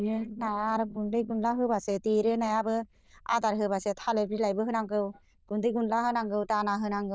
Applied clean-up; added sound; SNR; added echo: neural diffusion model UNIVERSE++.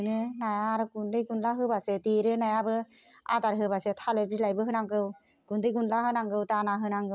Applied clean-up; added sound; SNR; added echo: none; none; none; none.